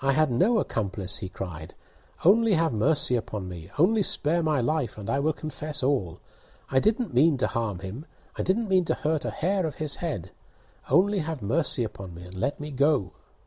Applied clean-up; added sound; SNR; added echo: none; none; none; none.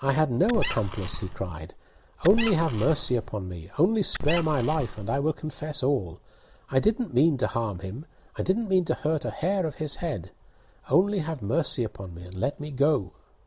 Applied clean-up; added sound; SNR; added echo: none; Squeak; 4 dB; none.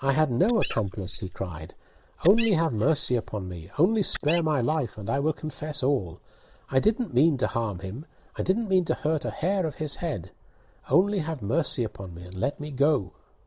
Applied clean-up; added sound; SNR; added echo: neural mask model Resemble Enhance denoiser.